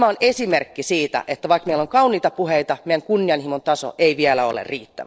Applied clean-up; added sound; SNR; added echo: neural separator model SepFormer DNS4.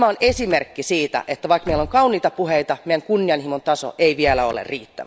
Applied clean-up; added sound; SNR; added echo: none; Slam / Car; 19 dB; none.